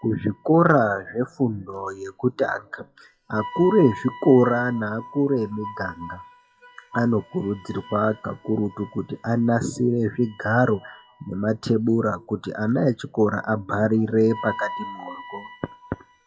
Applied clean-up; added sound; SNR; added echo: classical method WPE with log-MMSE.